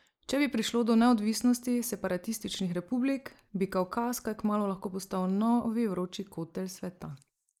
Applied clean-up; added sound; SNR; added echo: neural mask model Resemble Enhance denoiser.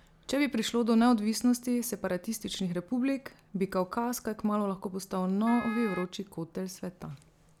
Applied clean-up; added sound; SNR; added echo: none; Wind instrument, woodwind instrument; 12 dB; none.